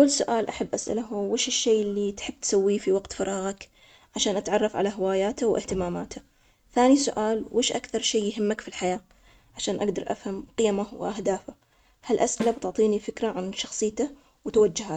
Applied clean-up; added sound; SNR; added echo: none; Snare drum; 12 dB; none.